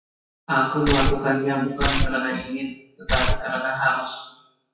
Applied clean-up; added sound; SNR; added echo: classical method WPE with log-MMSE.